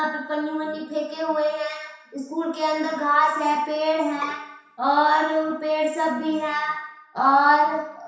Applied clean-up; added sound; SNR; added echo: none; Bowed string instrument; 12 dB; reverberation time 0.7 s.